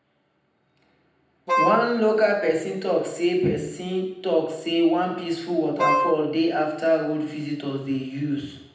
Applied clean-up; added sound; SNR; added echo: none; Wind instrument, woodwind instrument; -1 dB; reverberation time 0.8 s.